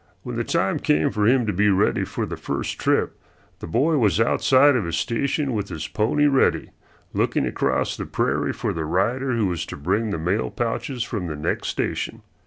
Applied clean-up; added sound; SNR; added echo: none; none; none; none.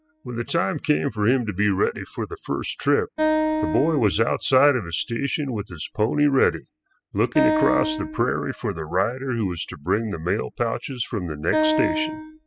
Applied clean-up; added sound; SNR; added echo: classical method spectral subtraction.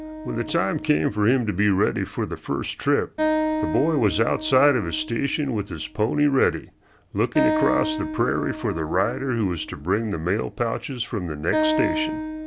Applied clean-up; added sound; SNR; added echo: none; Acoustic guitar; 6 dB; none.